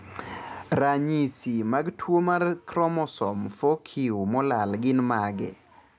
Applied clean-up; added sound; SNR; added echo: none; none; none; none.